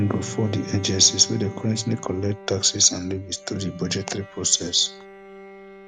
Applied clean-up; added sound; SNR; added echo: none; Bowed string instrument; 16 dB; none.